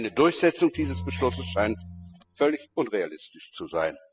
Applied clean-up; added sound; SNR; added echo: classical method spectral subtraction.